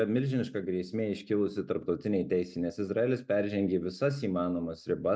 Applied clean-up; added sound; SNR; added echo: none; none; none; none.